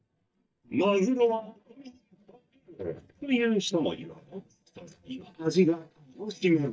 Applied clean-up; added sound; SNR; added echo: neural mask model DeepFilterNet 3.